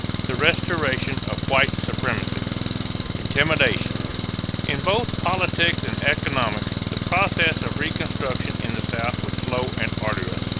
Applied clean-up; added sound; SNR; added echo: none; Engine; 0 dB; none.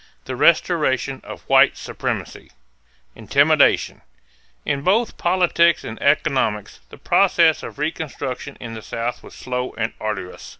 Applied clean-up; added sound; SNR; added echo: none; none; none; none.